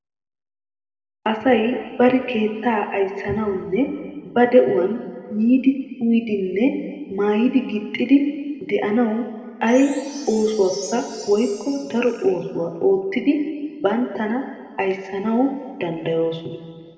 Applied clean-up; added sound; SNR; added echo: none; Chime; 19 dB; reverberation time 2.0 s.